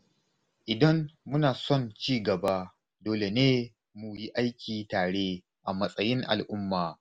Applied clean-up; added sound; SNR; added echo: none; none; none; none.